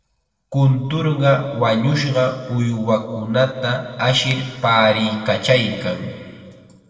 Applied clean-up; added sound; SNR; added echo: neural separator model SepFormer DNS4.